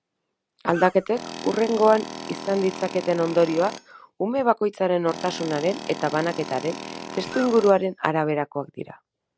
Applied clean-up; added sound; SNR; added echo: none; Tools + Cough; 12 dB; none.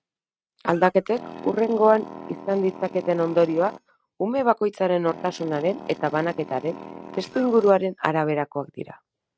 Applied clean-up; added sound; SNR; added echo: neural mask model RNNoise.